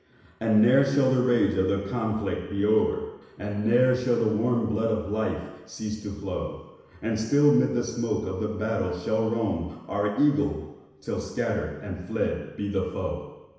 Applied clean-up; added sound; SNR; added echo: none; none; none; reverberation time 1.0 s.